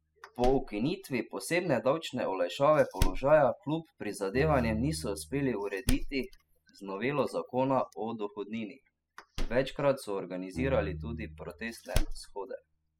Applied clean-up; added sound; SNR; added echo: classical method spectral subtraction.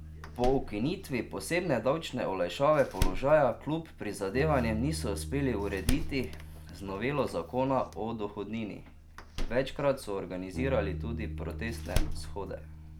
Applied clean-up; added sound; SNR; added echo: none; Bass guitar + Door; 5 dB; none.